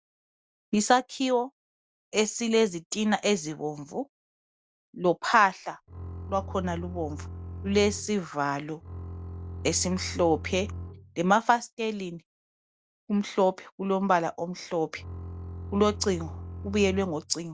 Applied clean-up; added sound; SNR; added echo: none; Bowed string instrument; 10 dB; none.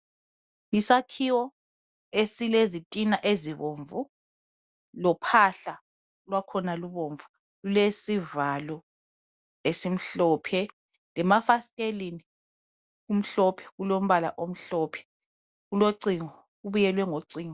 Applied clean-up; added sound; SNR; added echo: none; none; none; none.